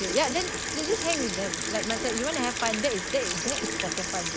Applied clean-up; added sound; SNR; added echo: none; Sink (filling or washing) / Water tap, faucet; 0 dB; none.